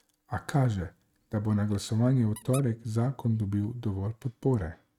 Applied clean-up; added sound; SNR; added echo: neural mask model RNNoise.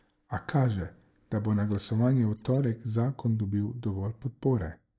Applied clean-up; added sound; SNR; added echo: neural mask model DeepFilterNet 3.